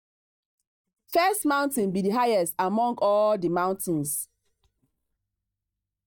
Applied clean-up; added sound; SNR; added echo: neural mask model DeepFilterNet 3.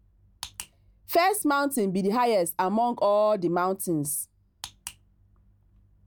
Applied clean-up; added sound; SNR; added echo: none; none; none; none.